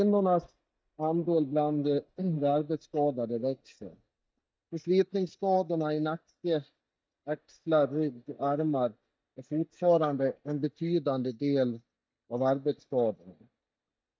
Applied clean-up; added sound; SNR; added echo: neural mask model DeepFilterNet 3.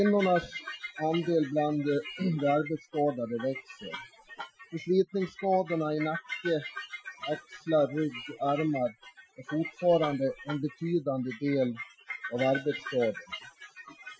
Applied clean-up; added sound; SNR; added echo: classical method Wiener filter.